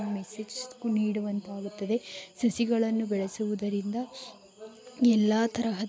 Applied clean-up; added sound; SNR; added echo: none; none; none; none.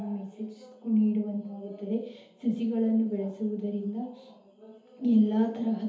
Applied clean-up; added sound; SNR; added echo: none; none; none; reverberation time 0.6 s.